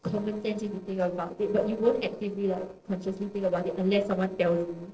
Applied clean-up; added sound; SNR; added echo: neural separator model SepFormer DNS4.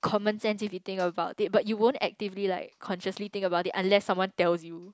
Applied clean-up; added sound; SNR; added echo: none; none; none; none.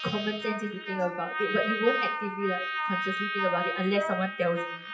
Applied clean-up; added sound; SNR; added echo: classical method WPE with log-MMSE.